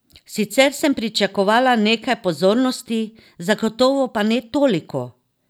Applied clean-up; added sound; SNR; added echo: none; none; none; none.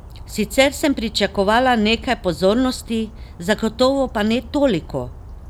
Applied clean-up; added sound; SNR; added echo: none; Bird vocalization, bird call, bird song; 16 dB; none.